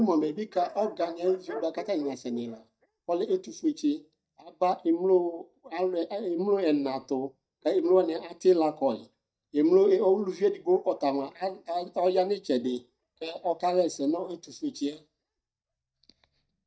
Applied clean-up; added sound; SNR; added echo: neural mask model DeepFilterNet 3.